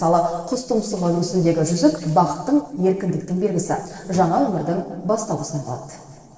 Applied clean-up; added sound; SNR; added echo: neural separator model SepFormer DNS4.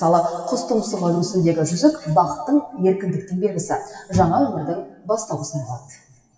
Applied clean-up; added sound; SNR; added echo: classical method WPE with log-MMSE.